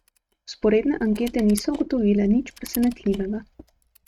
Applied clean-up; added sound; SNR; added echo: neural mask model RNNoise.